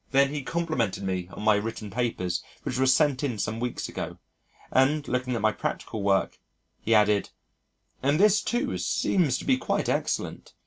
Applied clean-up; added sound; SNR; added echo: none; none; none; none.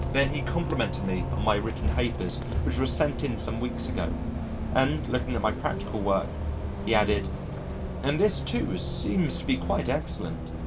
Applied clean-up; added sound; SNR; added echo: none; Bus; 2 dB; none.